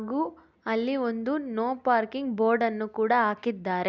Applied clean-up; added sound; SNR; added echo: none; none; none; none.